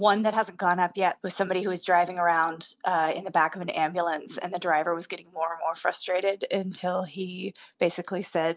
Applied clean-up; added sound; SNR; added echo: none; none; none; none.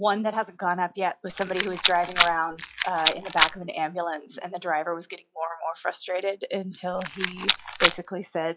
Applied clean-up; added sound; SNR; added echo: classical method log-MMSE.